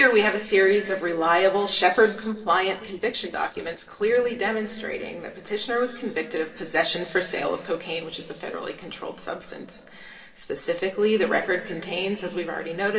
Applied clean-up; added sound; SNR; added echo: neural separator model SepFormer DNS4.